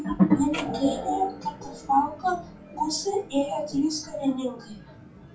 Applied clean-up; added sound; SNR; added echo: classical method WPE with log-MMSE.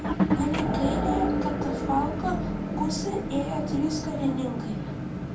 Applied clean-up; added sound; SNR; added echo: none; Motor vehicle (road) / Engine; -3 dB; reverberation time 0.2 s.